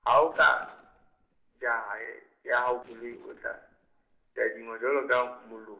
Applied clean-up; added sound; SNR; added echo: neural separator model SepFormer DNS4.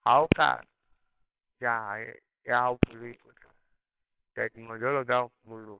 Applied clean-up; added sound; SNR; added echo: neural separator model SepFormer WHAMR!.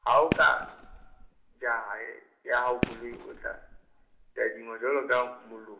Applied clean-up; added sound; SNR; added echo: none; Fireworks; 9 dB; reverberation time 0.6 s.